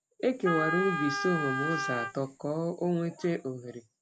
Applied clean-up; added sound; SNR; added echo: none; Wind instrument, woodwind instrument; 2 dB; none.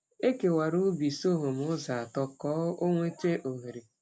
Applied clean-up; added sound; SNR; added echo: none; none; none; none.